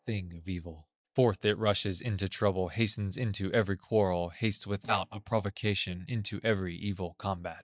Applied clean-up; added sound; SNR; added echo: neural mask model DeepFilterNet 3.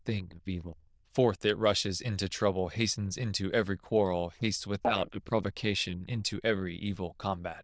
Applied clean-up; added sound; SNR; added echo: neural diffusion model UNIVERSE++.